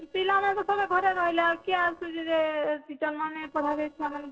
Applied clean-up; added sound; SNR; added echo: neural separator model SepFormer DNS4.